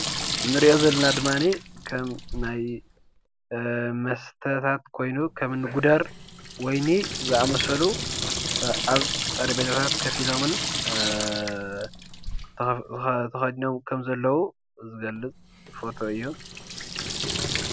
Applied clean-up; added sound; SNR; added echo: none; Sink (filling or washing) / Water tap, faucet; 5 dB; none.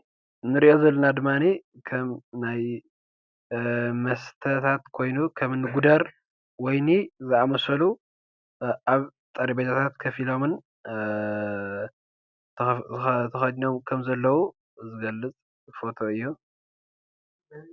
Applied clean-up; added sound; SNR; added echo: none; none; none; none.